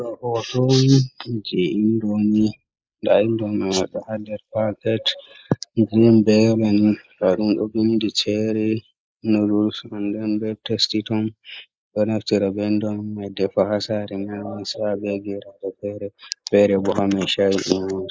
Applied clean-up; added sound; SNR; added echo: neural mask model Resemble Enhance denoiser.